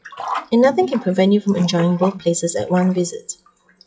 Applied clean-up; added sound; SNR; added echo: classical method WPE with log-MMSE.